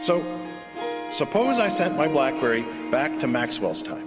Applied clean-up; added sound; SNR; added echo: none; Harp; 5 dB; none.